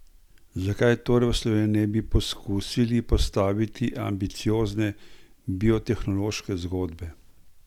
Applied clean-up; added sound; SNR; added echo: none; none; none; none.